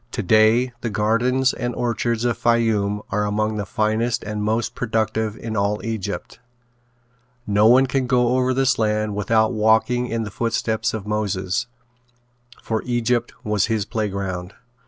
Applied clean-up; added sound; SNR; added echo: none; none; none; none.